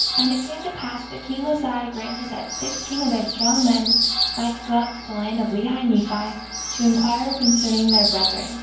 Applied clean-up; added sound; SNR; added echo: none; Bird; 3 dB; reverberation time 0.9 s.